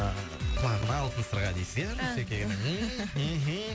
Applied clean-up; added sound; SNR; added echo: none; Guitar; 16 dB; none.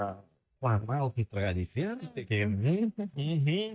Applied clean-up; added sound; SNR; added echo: neural mask model DeepFilterNet 3.